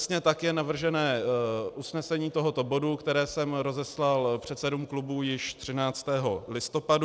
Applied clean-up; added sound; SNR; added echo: none; none; none; none.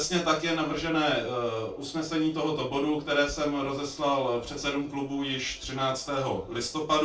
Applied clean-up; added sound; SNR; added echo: none; none; none; reverberation time 0.2 s.